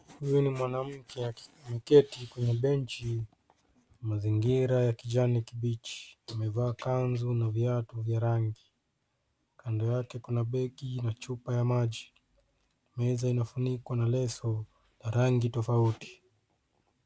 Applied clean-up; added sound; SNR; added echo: none; none; none; none.